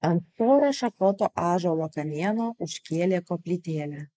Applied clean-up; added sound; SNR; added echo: neural mask model Resemble Enhance denoiser.